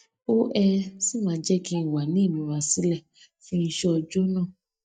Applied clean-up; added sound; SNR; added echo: neural mask model DeepFilterNet 3.